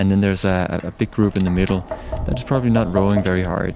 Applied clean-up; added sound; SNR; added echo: none; Tap; 10 dB; none.